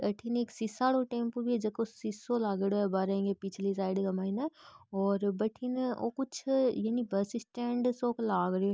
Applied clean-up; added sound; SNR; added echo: none; none; none; none.